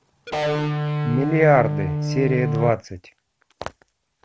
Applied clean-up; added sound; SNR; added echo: none; Electric guitar; -1 dB; none.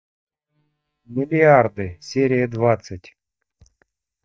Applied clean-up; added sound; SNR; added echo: neural mask model DeepFilterNet 3.